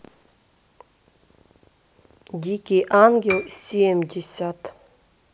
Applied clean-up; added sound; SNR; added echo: none; Piano; 12 dB; none.